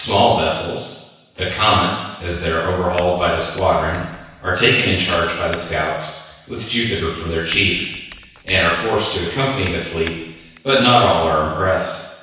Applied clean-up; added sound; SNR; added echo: none; Typing; 20 dB; reverberation time 1.1 s.